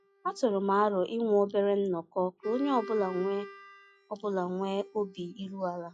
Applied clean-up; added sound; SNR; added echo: classical method log-MMSE.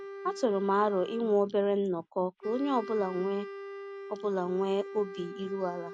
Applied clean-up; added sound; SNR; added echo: none; Wind instrument, woodwind instrument; 12 dB; none.